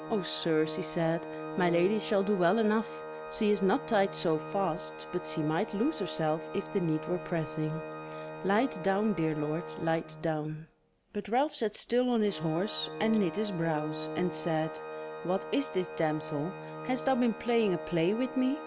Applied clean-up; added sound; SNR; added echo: none; Organ; 10 dB; none.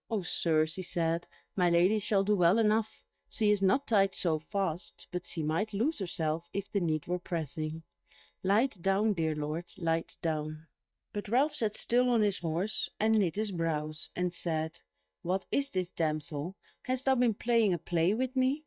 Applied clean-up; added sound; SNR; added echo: neural mask model DeepFilterNet 3.